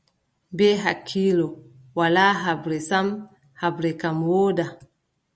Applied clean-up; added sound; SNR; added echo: none; none; none; none.